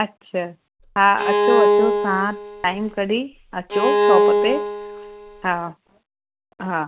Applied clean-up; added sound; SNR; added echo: none; Bowed string instrument; -4 dB; none.